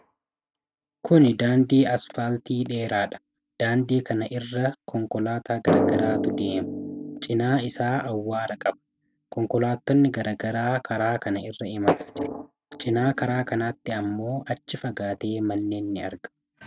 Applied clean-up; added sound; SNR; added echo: neural mask model RNNoise.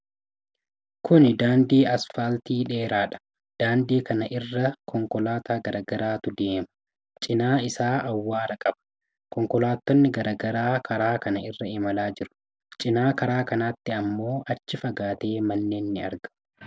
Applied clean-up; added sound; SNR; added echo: none; none; none; none.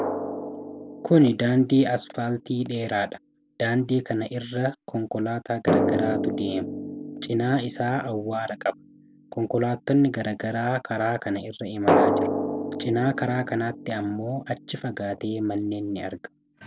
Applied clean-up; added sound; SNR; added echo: none; Drum; 5 dB; none.